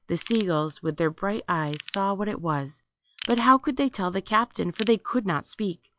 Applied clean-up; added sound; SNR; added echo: classical method log-MMSE.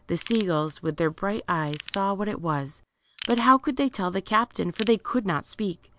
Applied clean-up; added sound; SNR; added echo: none; Ratchet, pawl / Tools; 19 dB; none.